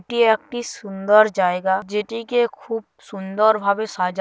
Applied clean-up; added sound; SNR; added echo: none; none; none; none.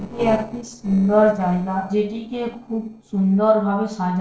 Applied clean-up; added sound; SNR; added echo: neural separator model SepFormer DNS4.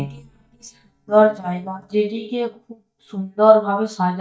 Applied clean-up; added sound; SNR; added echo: neural mask model DeepFilterNet 3.